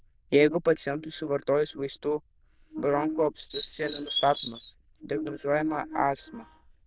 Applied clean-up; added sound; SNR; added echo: neural diffusion model UNIVERSE++.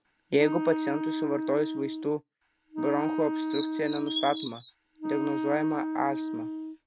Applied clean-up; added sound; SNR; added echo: none; Wind instrument, woodwind instrument + Chirp, tweet; 2 dB; none.